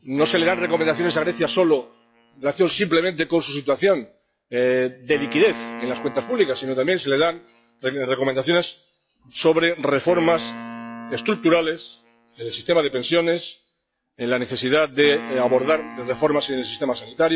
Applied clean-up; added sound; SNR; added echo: classical method log-MMSE.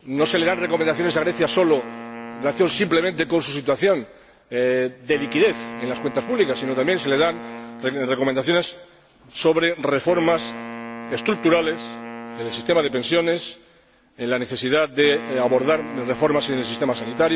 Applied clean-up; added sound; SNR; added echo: none; Wind instrument, woodwind instrument; 14 dB; none.